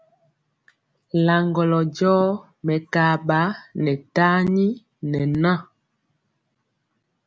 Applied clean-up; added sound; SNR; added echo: none; none; none; none.